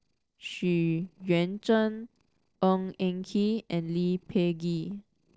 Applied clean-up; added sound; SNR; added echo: neural separator model SepFormer DNS4.